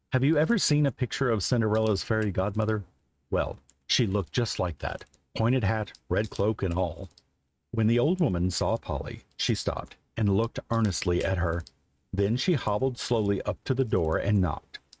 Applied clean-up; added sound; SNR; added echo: neural mask model RNNoise.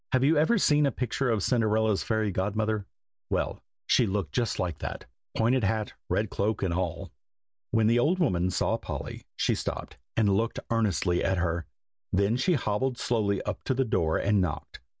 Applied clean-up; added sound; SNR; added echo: none; none; none; none.